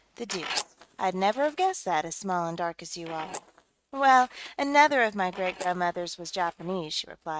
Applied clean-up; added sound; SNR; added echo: neural mask model RNNoise.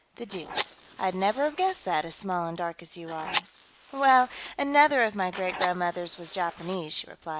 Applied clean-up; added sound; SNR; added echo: neural mask model Resemble Enhance denoiser.